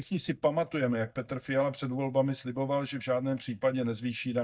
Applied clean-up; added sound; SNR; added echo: neural mask model DeepFilterNet 3.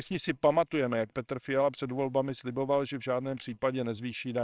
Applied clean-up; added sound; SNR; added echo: neural separator model SepFormer WHAMR!.